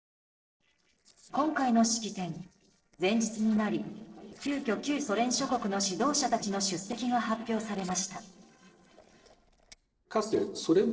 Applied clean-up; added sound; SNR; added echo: neural separator model SepFormer DNS4.